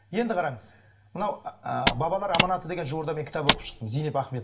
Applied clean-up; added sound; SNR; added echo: none; Mechanisms; 0 dB; reverberation time 0.4 s.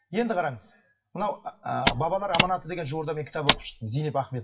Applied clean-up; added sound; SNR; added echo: classical method WPE with log-MMSE.